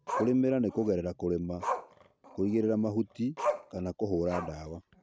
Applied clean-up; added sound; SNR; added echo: none; Growling; 8 dB; none.